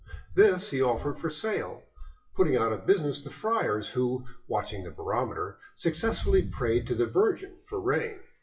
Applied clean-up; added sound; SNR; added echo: classical method WPE with log-MMSE.